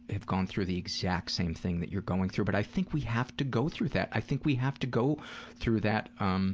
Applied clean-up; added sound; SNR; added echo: none; none; none; none.